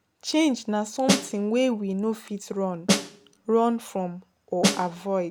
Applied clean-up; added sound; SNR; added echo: none; Snare drum; 0 dB; none.